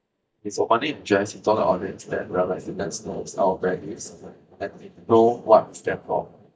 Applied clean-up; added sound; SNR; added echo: neural mask model DeepFilterNet 3.